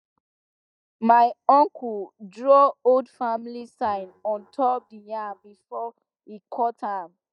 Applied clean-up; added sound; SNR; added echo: neural mask model DeepFilterNet 3.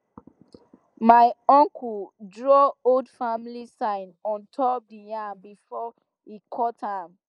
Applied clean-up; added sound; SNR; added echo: neural mask model Resemble Enhance denoiser.